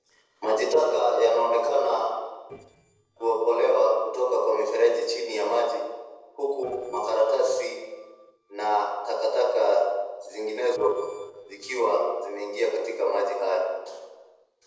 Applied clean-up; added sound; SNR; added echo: neural separator model SepFormer DNS4.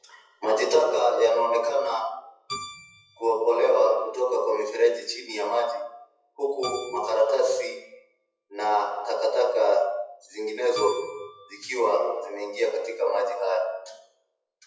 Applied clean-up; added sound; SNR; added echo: classical method WPE with log-MMSE.